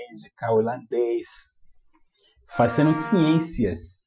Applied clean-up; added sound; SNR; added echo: classical method Wiener filter.